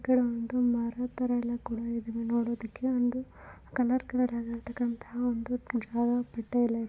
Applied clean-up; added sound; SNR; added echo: none; none; none; none.